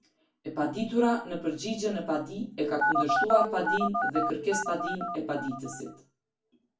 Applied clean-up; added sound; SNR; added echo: none; Telephone; -1 dB; reverberation time 0.3 s.